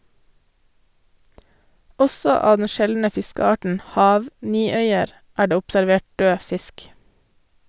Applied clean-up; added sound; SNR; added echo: none; none; none; none.